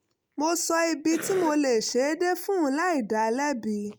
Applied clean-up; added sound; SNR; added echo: none; Cough; 14 dB; none.